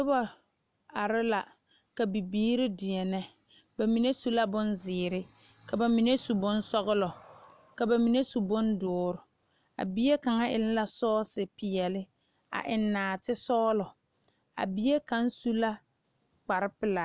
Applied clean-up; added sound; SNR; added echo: none; none; none; none.